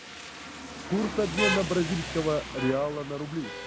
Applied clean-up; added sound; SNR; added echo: none; Rain; 5 dB; none.